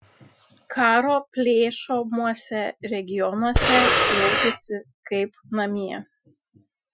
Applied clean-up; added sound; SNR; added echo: classical method Wiener filter.